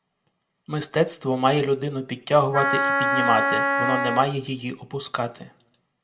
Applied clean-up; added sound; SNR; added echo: none; Wind instrument, woodwind instrument; -2 dB; reverberation time 0.3 s.